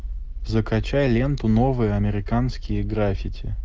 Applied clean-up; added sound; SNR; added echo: none; none; none; none.